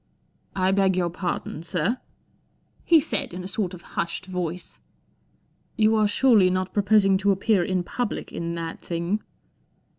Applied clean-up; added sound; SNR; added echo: none; none; none; none.